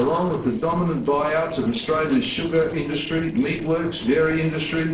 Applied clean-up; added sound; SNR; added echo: neural separator model SepFormer DNS4.